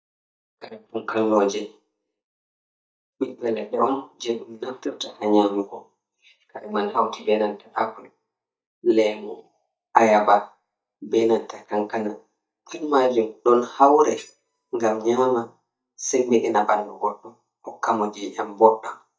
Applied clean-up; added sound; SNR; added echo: neural mask model DeepFilterNet 3.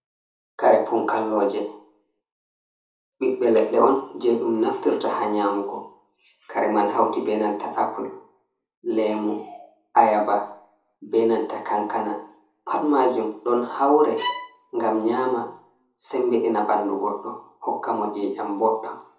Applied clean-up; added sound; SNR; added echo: none; Bowed string instrument; 9 dB; reverberation time 0.6 s.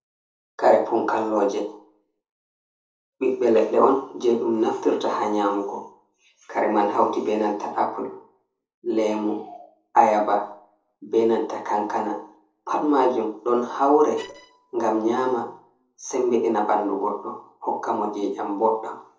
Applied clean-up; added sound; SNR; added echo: neural separator model SepFormer DNS4.